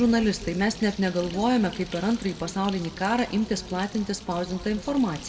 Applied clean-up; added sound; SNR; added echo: none; Bird; 16 dB; reverberation time 1.2 s.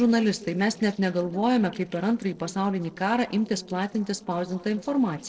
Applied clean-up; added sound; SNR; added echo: neural separator model SepFormer DNS4.